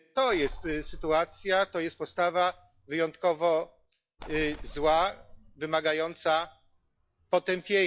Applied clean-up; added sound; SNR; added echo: classical method log-MMSE.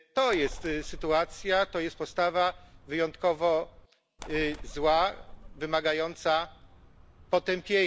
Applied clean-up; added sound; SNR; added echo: none; Bird; 15 dB; none.